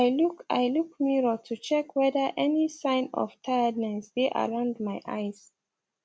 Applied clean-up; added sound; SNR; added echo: none; none; none; none.